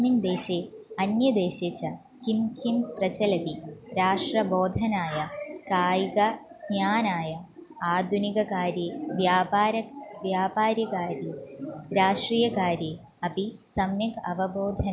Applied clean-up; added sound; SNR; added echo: none; none; none; none.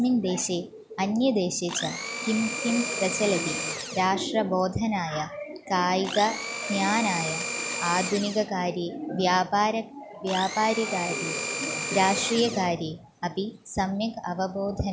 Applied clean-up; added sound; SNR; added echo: none; Domestic sounds, home sounds; 5 dB; none.